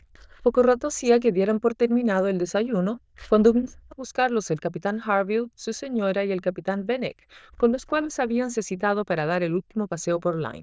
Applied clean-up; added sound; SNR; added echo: neural diffusion model UNIVERSE++.